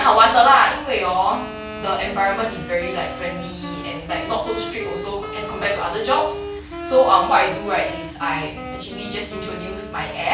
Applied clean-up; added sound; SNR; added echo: none; Wind instrument, woodwind instrument; 12 dB; none.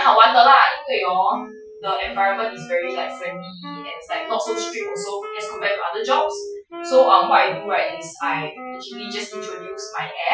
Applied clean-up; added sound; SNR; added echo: classical method Wiener filter.